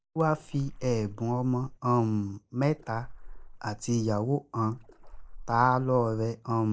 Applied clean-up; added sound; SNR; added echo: neural mask model Resemble Enhance denoiser.